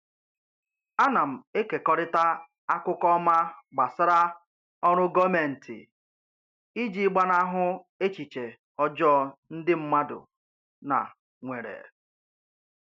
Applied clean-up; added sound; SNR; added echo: none; none; none; none.